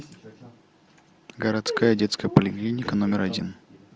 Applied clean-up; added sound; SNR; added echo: none; none; none; none.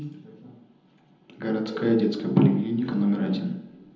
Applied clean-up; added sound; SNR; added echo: none; none; none; reverberation time 0.8 s.